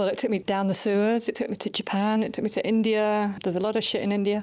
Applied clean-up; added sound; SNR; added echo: none; Bell; 17 dB; none.